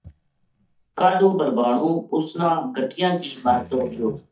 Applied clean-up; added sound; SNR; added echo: neural mask model DeepFilterNet 3.